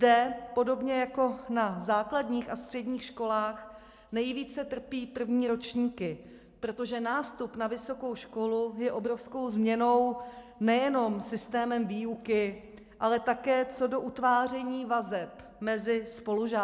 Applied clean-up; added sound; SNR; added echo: none; none; none; none.